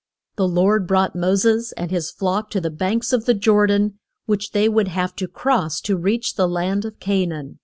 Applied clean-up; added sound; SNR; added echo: none; none; none; none.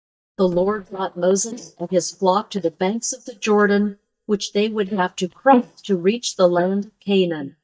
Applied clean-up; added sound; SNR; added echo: neural mask model DeepFilterNet 3.